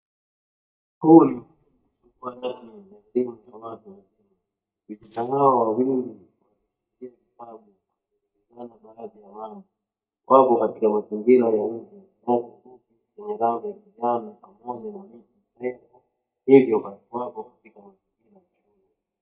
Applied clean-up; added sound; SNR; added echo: neural mask model DeepFilterNet 3.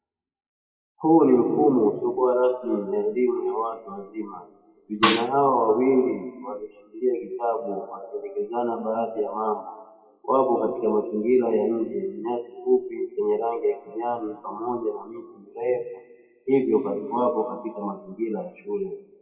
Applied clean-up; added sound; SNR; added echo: classical method WPE with log-MMSE.